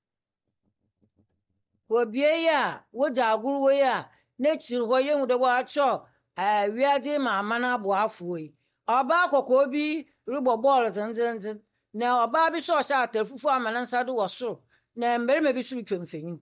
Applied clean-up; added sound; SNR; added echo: neural mask model DeepFilterNet 3.